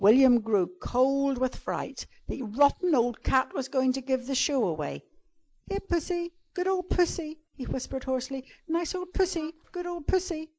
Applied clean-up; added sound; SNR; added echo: neural mask model Resemble Enhance denoiser.